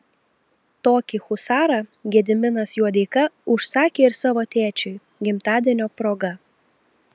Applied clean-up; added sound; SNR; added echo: none; none; none; none.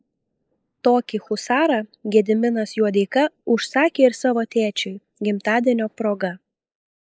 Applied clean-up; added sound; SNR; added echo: neural mask model Resemble Enhance denoiser.